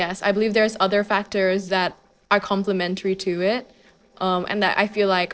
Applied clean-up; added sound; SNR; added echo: neural separator model SepFormer DNS4.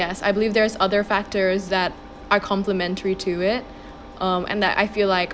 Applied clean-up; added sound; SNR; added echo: none; Engine; 17 dB; none.